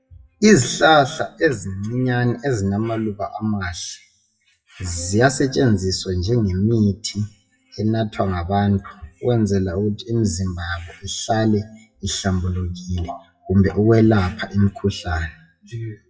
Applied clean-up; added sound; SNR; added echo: classical method WPE with log-MMSE.